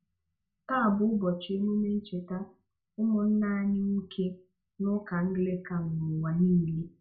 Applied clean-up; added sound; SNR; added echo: none; none; none; reverberation time 0.2 s.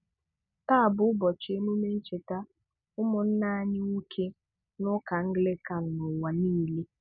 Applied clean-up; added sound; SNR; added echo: none; none; none; none.